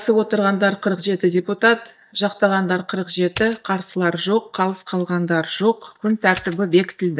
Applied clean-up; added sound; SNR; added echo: neural mask model DeepFilterNet 3.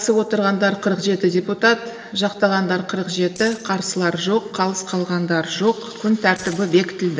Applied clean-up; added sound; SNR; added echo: neural separator model SepFormer DNS4.